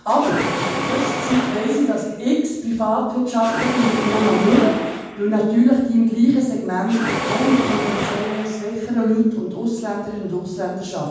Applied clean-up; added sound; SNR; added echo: none; Mechanisms; 6 dB; reverberation time 1.2 s.